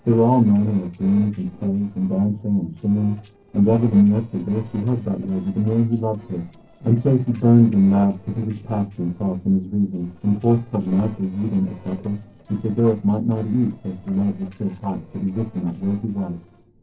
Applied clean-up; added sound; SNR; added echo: neural separator model SepFormer DNS4.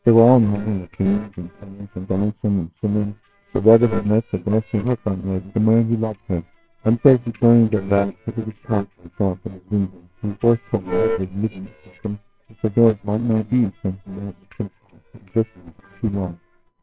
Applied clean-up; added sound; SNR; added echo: neural separator model SepFormer WHAMR!.